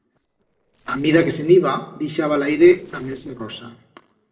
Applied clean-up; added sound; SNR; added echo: neural separator model SepFormer DNS4.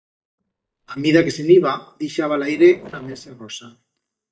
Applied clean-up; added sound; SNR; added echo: neural mask model DeepFilterNet 3.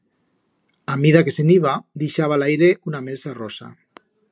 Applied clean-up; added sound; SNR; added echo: none; none; none; none.